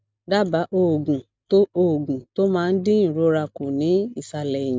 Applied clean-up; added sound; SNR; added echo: none; none; none; none.